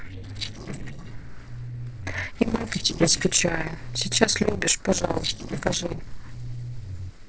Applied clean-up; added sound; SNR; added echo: neural separator model SepFormer DNS4.